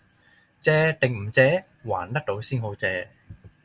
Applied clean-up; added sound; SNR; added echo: none; none; none; none.